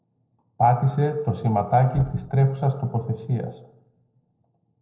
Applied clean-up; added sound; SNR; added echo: neural separator model SepFormer DNS4.